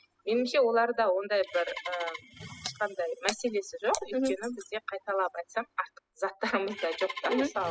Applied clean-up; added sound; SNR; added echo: classical method spectral subtraction.